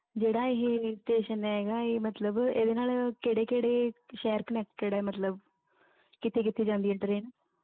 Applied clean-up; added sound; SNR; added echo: none; none; none; none.